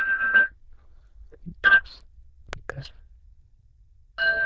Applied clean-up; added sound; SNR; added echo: neural diffusion model UNIVERSE++.